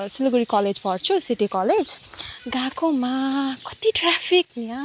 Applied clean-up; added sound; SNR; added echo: none; none; none; none.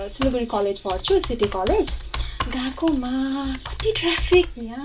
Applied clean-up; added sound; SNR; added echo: none; Computer keyboard; 8 dB; reverberation time 0.2 s.